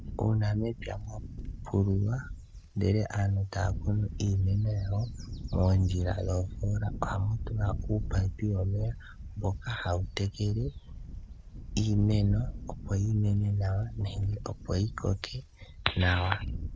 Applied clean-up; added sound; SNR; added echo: none; Wind / Bird; 9 dB; none.